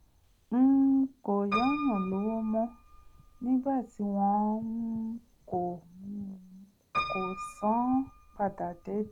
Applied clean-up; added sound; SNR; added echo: none; Piano; 12 dB; none.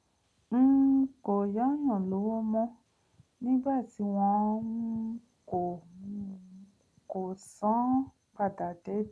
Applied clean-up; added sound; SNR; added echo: none; none; none; none.